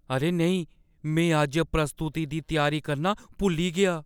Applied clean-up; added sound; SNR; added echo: none; none; none; none.